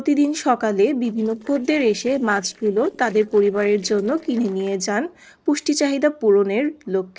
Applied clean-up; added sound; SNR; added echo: neural separator model SepFormer DNS4.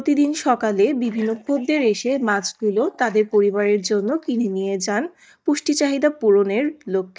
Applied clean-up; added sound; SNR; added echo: neural mask model DeepFilterNet 3.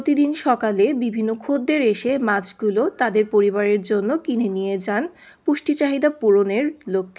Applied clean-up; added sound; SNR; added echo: none; none; none; none.